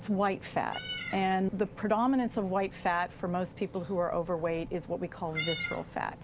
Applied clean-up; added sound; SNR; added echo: none; Meow; 13 dB; none.